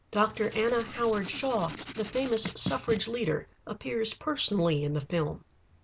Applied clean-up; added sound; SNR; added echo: none; Writing; 11 dB; none.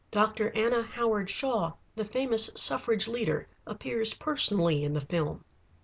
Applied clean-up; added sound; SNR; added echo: none; none; none; none.